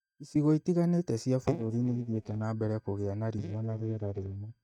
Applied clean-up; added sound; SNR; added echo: neural mask model DeepFilterNet 3.